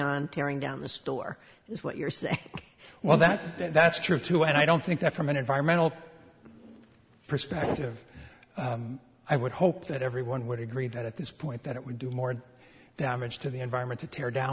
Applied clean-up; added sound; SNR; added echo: none; none; none; none.